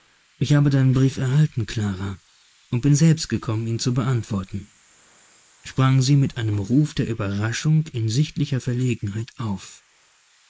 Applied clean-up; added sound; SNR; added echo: neural mask model Resemble Enhance denoiser.